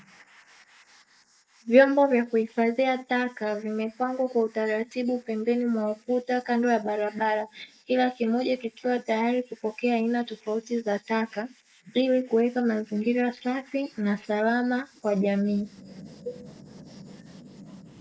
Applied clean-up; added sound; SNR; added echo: neural mask model Resemble Enhance denoiser.